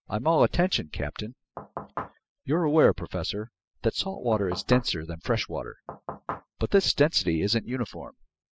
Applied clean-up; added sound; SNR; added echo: classical method spectral subtraction.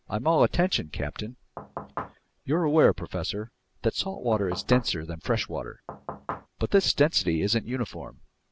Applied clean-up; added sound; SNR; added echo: none; Knock / Wood; 9 dB; none.